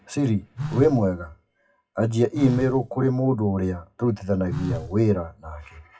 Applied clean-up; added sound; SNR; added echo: classical method WPE with log-MMSE.